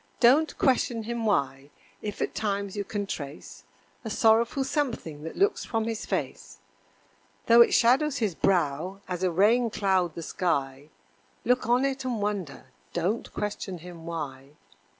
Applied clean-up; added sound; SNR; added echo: none; none; none; none.